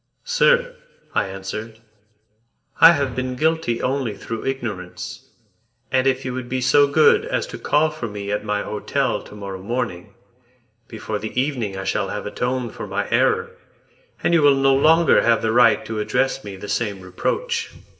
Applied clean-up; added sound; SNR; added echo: none; Whoosh, swoosh, swish; 18 dB; reverberation time 0.7 s.